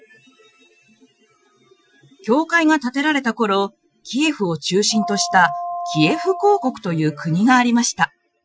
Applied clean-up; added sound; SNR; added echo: classical method Wiener filter.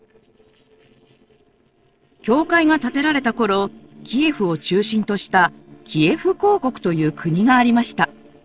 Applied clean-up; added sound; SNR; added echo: neural separator model SepFormer DNS4.